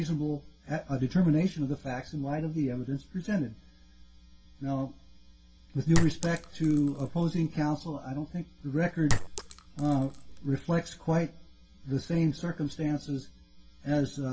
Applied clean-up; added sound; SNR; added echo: none; Chink, clink; 1 dB; reverberation time 0.2 s.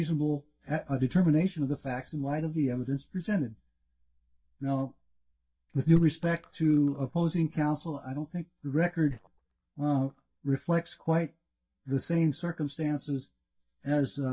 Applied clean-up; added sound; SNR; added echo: neural mask model DeepFilterNet 3.